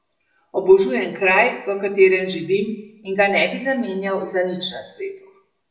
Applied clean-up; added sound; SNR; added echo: none; none; none; reverberation time 0.6 s.